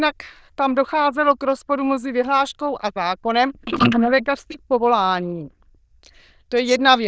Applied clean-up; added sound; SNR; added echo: neural diffusion model UNIVERSE++.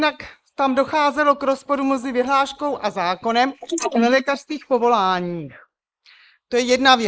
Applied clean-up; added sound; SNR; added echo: neural mask model Resemble Enhance denoiser.